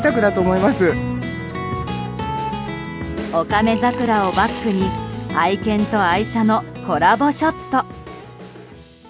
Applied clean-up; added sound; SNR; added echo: none; Coin (dropping) / Glass; 20 dB; none.